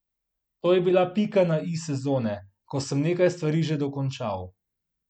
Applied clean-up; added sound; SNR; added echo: none; none; none; none.